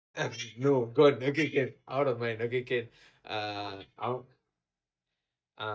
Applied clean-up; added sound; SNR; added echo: neural mask model DeepFilterNet 3.